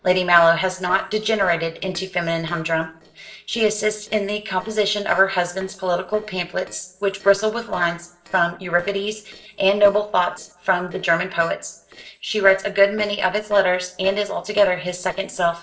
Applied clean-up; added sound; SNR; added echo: neural separator model SepFormer DNS4.